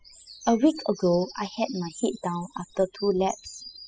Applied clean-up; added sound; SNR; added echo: classical method spectral subtraction.